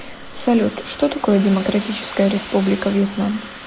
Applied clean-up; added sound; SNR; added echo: none; Domestic sounds, home sounds; 15 dB; none.